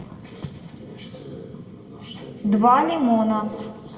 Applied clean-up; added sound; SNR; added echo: none; Fire; 19 dB; reverberation time 1.3 s.